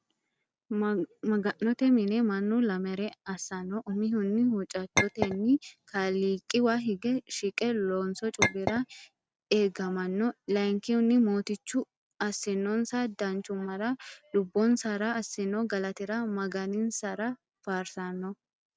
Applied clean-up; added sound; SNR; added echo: none; Chink, clink; 3 dB; none.